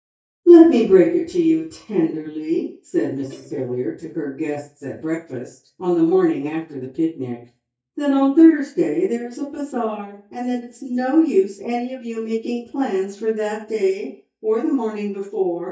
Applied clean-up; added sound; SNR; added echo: neural mask model DeepFilterNet 3.